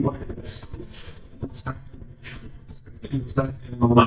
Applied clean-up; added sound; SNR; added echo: neural mask model DeepFilterNet 3.